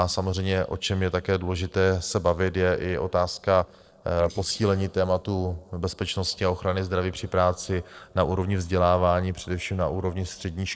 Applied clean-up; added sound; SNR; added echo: neural separator model SepFormer DNS4.